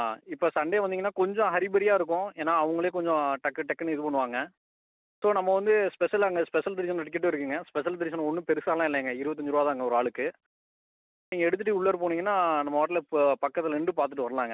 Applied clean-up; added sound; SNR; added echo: none; none; none; none.